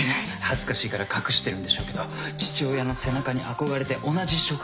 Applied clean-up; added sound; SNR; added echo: none; none; none; none.